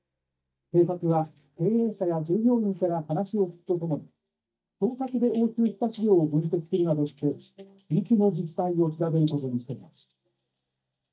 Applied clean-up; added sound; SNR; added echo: neural mask model DeepFilterNet 3.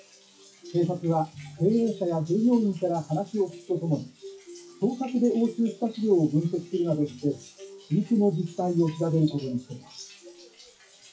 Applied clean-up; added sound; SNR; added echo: classical method WPE with log-MMSE.